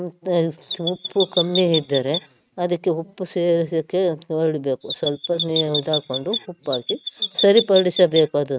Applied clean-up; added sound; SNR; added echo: neural mask model RNNoise.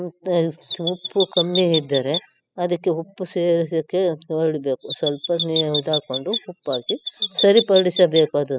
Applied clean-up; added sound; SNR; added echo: classical method spectral subtraction.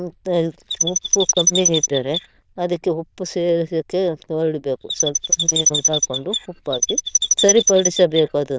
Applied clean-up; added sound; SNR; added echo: neural diffusion model UNIVERSE++.